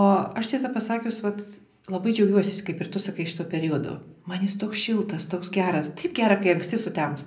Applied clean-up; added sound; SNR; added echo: none; none; none; reverberation time 0.4 s.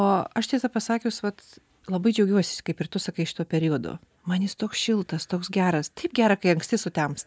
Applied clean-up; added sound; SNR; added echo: none; none; none; none.